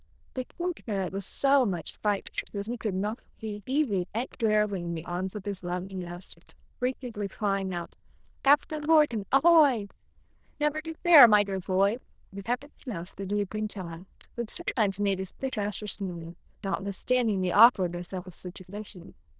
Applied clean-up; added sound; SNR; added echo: neural diffusion model UNIVERSE++.